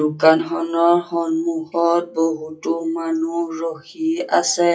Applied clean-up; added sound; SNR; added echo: classical method WPE with log-MMSE.